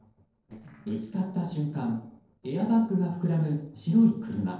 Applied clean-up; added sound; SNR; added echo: neural separator model SepFormer DNS4.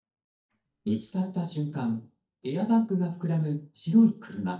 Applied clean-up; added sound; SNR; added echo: neural mask model DeepFilterNet 3.